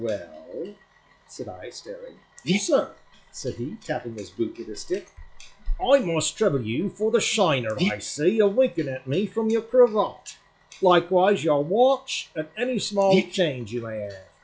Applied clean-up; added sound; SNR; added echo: classical method log-MMSE.